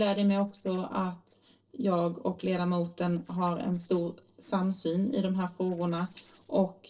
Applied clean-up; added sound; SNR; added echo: neural separator model SepFormer DNS4.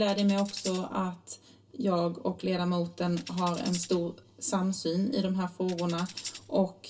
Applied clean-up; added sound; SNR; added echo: none; Tambourine; 14 dB; reverberation time 0.2 s.